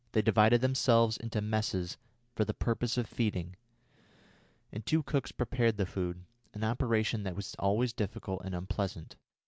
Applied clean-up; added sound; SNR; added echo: none; none; none; none.